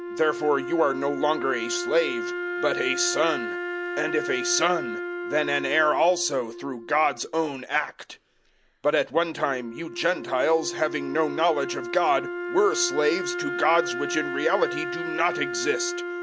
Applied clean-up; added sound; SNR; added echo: none; Wind instrument, woodwind instrument; 6 dB; none.